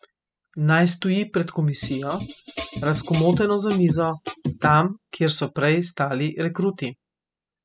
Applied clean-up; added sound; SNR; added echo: classical method spectral subtraction.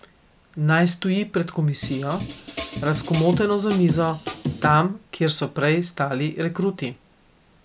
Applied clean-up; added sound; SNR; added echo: none; Drum kit; 7 dB; none.